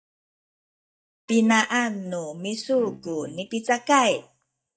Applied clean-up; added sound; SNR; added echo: neural mask model DeepFilterNet 3.